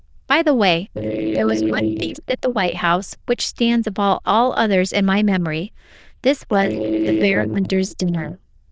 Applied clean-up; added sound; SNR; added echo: neural diffusion model UNIVERSE++.